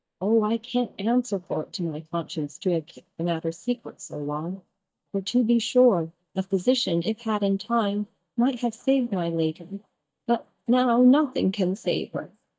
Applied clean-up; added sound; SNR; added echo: neural mask model DeepFilterNet 3.